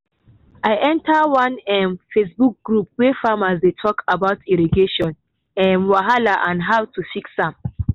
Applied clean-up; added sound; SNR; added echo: none; none; none; none.